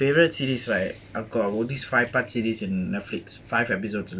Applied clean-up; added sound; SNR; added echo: none; none; none; none.